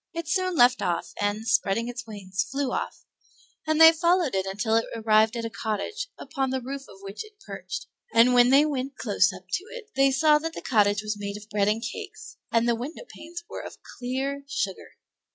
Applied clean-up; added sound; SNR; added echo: none; none; none; none.